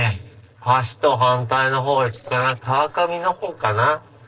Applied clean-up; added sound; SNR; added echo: neural separator model SepFormer DNS4.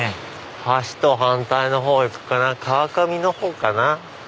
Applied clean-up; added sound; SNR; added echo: none; none; none; none.